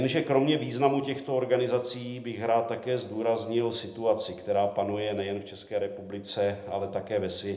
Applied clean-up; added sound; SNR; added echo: none; none; none; reverberation time 0.7 s.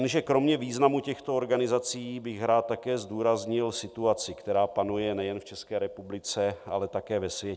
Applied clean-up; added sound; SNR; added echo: none; none; none; none.